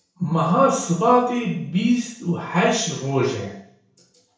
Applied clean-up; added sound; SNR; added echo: none; none; none; reverberation time 0.7 s.